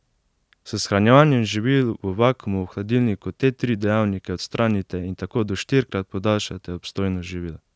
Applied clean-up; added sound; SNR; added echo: none; none; none; none.